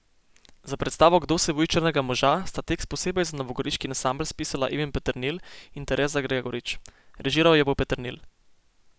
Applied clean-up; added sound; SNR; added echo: none; none; none; none.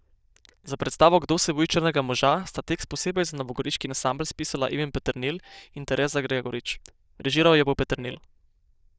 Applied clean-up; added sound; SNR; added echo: neural diffusion model UNIVERSE++.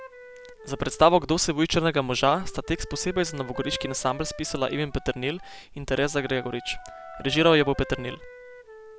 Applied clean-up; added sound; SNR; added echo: none; Wind instrument, woodwind instrument + Wind instrument, woodwind instrument; 17 dB; none.